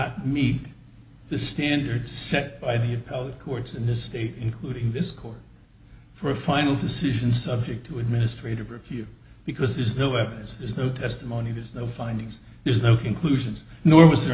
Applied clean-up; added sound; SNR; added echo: none; none; none; none.